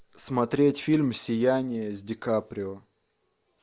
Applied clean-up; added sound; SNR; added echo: none; none; none; none.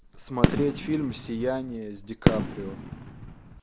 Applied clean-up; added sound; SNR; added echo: none; Fireworks; -2 dB; none.